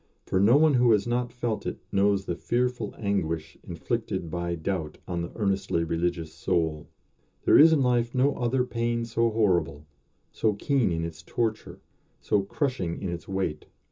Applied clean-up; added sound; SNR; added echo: none; none; none; reverberation time 0.2 s.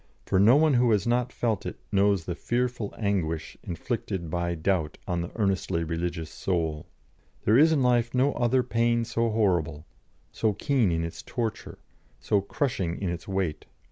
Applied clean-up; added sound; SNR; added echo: none; none; none; none.